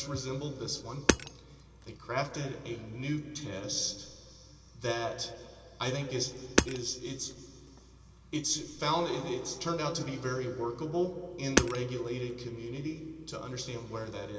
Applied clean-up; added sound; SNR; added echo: none; Hammer; 1 dB; reverberation time 2.6 s.